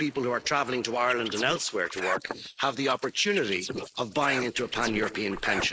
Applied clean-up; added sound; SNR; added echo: neural mask model Resemble Enhance denoiser.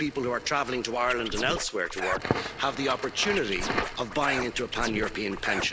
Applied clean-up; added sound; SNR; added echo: none; Scratching (performance technique) + Crackle; 5 dB; none.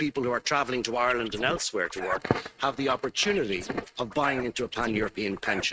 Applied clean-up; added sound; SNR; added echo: neural mask model RNNoise.